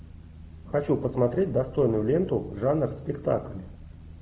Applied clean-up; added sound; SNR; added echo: none; none; none; none.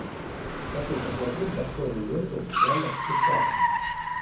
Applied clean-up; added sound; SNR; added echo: none; Car; -4 dB; reverberation time 0.6 s.